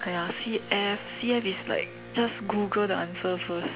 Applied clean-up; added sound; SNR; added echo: none; Electric guitar; 14 dB; none.